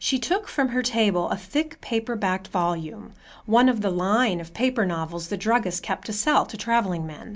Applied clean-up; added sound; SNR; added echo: none; none; none; none.